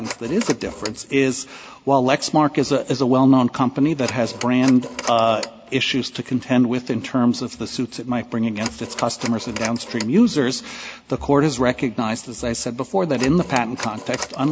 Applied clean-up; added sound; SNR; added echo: none; Telephone; 16 dB; none.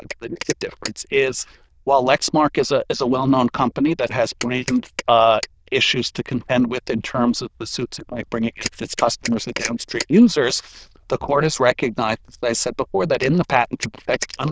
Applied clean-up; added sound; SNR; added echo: neural diffusion model UNIVERSE++.